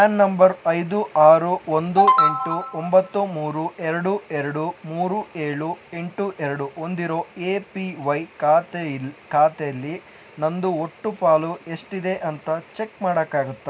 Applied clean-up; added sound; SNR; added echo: none; none; none; none.